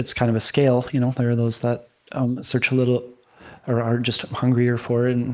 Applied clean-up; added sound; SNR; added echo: neural mask model Resemble Enhance denoiser.